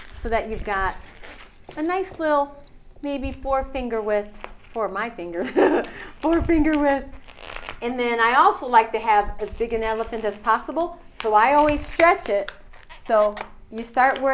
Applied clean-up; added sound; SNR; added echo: none; none; none; none.